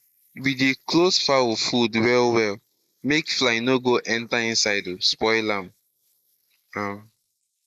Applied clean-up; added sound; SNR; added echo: neural mask model Resemble Enhance denoiser.